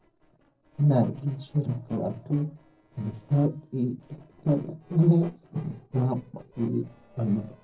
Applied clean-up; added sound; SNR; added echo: neural separator model SepFormer DNS4.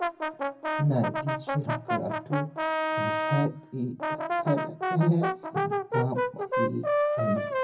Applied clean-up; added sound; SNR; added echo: none; Brass instrument; -1 dB; reverberation time 0.4 s.